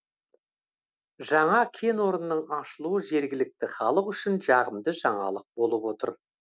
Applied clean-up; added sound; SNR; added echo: none; none; none; none.